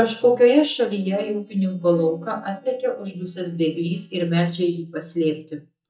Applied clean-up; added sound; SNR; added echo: neural mask model DeepFilterNet 3.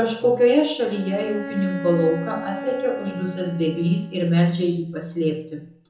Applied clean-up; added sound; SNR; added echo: none; Bowed string instrument; 14 dB; reverberation time 0.5 s.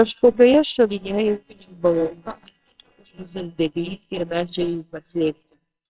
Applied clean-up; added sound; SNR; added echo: neural separator model SepFormer WHAMR!.